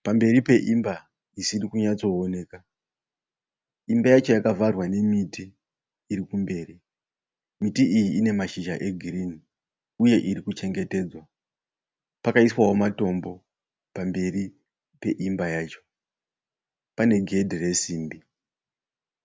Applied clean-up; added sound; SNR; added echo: none; none; none; none.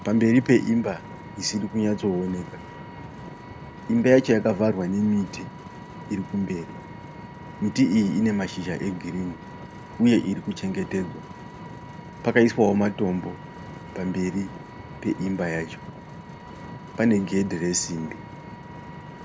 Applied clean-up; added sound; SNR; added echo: none; Vehicle; 14 dB; none.